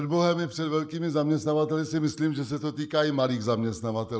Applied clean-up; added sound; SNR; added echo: neural mask model Resemble Enhance denoiser.